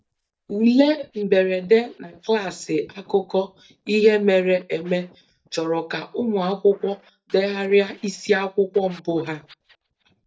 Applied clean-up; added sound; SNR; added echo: neural mask model DeepFilterNet 3.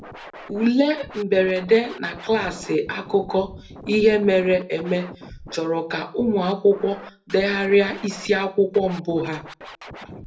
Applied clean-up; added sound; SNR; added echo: none; Scratching (performance technique); 18 dB; reverberation time 0.3 s.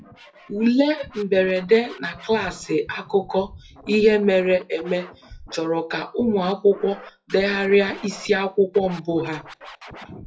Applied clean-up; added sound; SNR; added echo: classical method WPE with log-MMSE.